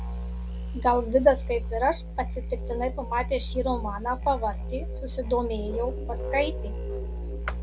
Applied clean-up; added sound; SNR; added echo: none; Musical instrument; 4 dB; none.